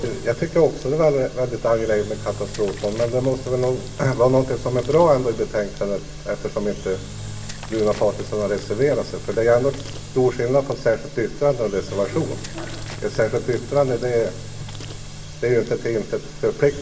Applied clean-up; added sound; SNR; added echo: none; Engine / Drill; 16 dB; reverberation time 0.7 s.